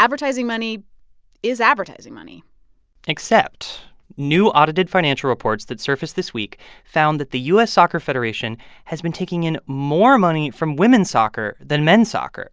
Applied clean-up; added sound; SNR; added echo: none; none; none; none.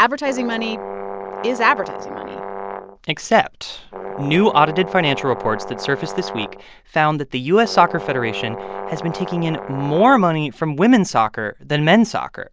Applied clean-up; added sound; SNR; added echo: none; Brass instrument; 11 dB; none.